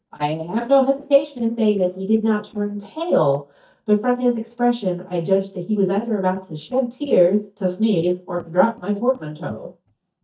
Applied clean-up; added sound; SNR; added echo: neural mask model DeepFilterNet 3.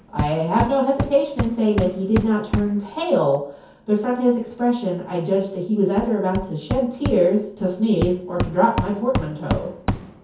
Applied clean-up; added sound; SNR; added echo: none; Hammer; 8 dB; reverberation time 0.6 s.